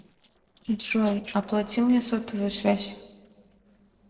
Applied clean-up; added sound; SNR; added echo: neural separator model SepFormer DNS4.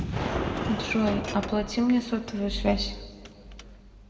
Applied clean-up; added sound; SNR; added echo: none; Gunshot, gunfire; 6 dB; reverberation time 1.3 s.